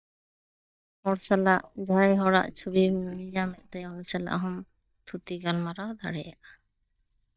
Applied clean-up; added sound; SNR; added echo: neural mask model DeepFilterNet 3.